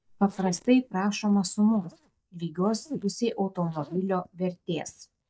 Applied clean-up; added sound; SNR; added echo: neural mask model DeepFilterNet 3.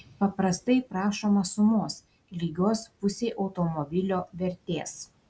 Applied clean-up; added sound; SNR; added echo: none; none; none; none.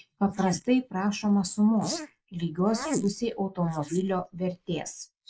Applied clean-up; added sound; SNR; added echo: neural mask model Resemble Enhance denoiser.